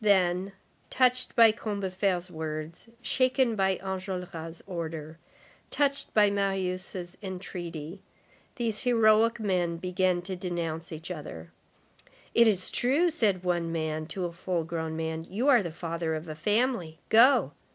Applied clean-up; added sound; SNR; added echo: none; none; none; none.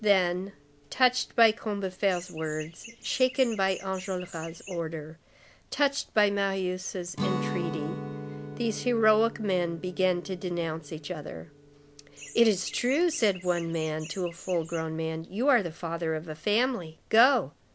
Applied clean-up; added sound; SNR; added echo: none; Guitar + Chirp, tweet; 13 dB; none.